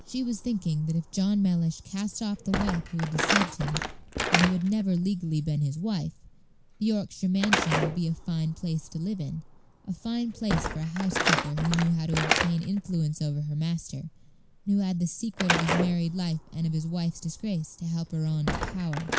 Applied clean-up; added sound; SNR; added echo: none; Slam / Wood; 5 dB; none.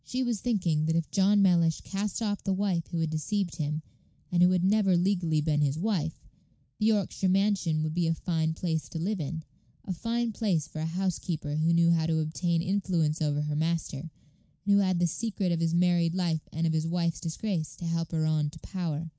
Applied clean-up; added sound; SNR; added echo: none; none; none; none.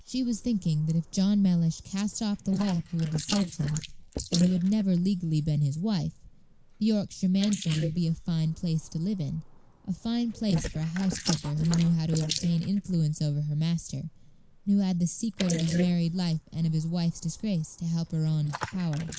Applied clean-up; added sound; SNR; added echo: neural mask model Resemble Enhance denoiser.